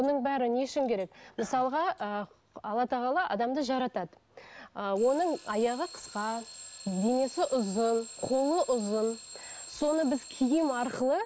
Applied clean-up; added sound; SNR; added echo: none; Alarm / Clock; 18 dB; none.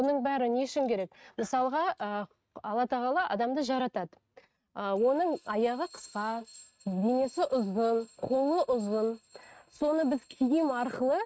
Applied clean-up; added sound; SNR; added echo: neural mask model RNNoise.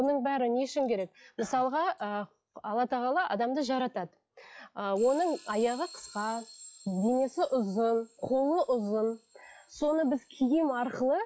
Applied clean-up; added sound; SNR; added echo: classical method log-MMSE.